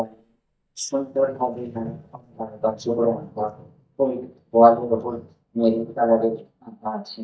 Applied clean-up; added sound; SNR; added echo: neural mask model DeepFilterNet 3.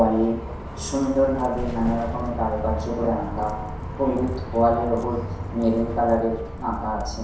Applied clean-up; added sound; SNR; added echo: none; Bus; 7 dB; reverberation time 0.7 s.